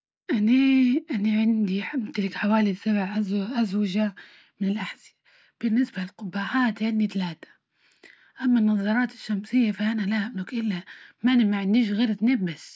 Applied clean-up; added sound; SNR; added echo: none; none; none; none.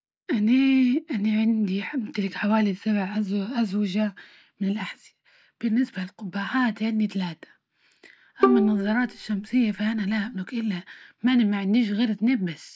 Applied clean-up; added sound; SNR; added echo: none; Bowed string instrument; 4 dB; none.